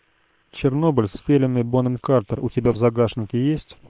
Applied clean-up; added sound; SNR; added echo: neural separator model SepFormer WHAM!.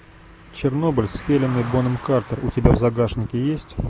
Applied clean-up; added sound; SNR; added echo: none; Car passing by; 18 dB; none.